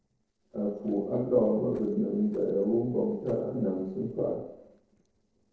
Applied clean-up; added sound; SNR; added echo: neural separator model SepFormer DNS4.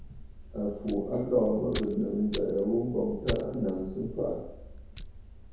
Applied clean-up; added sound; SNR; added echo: none; Fire; 6 dB; reverberation time 1.0 s.